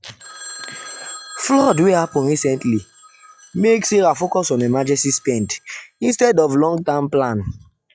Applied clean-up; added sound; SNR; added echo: classical method log-MMSE.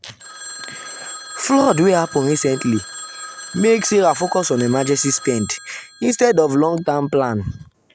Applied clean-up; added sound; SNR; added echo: none; Telephone; 15 dB; none.